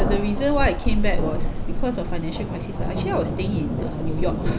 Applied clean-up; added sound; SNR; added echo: none; Thunder; -4 dB; none.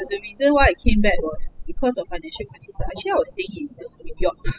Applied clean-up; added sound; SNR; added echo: classical method spectral subtraction.